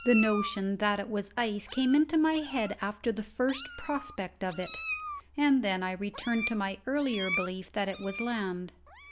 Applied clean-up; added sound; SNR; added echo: none; Meow; 9 dB; none.